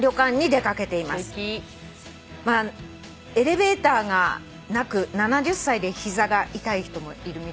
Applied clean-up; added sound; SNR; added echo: none; none; none; none.